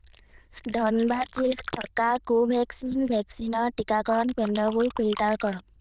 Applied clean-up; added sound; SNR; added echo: neural diffusion model UNIVERSE++.